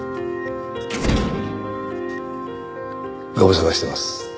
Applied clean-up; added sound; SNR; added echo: none; none; none; none.